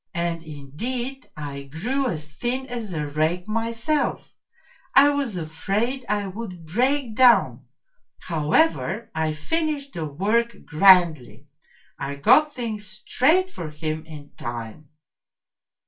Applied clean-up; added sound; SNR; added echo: none; none; none; reverberation time 0.2 s.